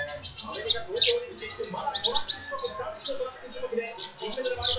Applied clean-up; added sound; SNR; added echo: classical method WPE with log-MMSE.